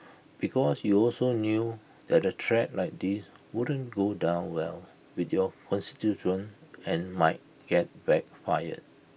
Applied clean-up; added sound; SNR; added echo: none; none; none; none.